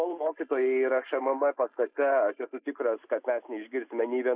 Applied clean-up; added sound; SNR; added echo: neural mask model Resemble Enhance denoiser.